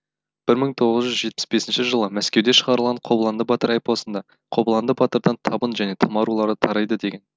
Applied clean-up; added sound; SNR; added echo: none; none; none; none.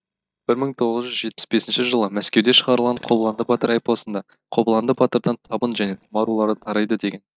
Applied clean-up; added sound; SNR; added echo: neural mask model DeepFilterNet 3.